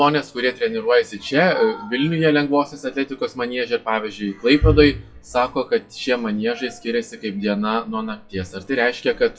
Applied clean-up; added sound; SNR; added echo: classical method WPE with log-MMSE.